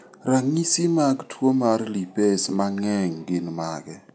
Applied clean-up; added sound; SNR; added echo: none; none; none; none.